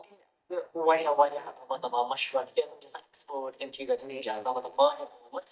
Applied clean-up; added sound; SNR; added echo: neural mask model DeepFilterNet 3.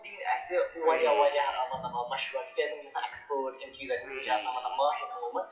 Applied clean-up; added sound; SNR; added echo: classical method WPE with log-MMSE.